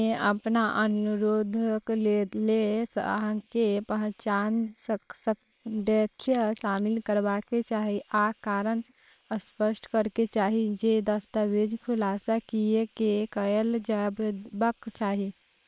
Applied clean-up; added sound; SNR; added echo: neural separator model SepFormer WHAM!.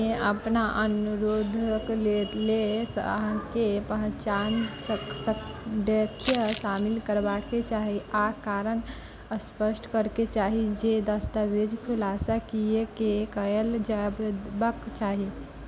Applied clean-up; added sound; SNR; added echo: none; Crumpling, crinkling; 9 dB; none.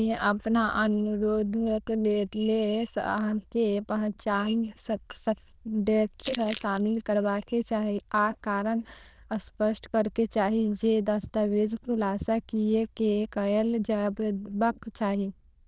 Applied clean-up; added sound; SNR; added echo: neural diffusion model UNIVERSE++.